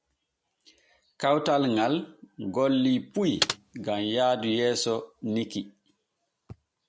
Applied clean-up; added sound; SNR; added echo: none; Computer keyboard; 5 dB; none.